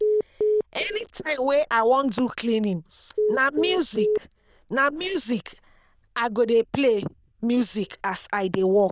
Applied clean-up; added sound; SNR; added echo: neural diffusion model UNIVERSE++.